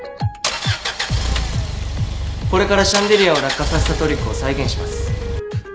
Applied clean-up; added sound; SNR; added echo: none; Engine; 2 dB; none.